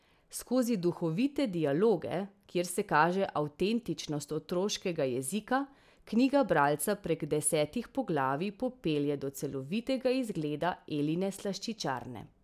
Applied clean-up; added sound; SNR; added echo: none; none; none; none.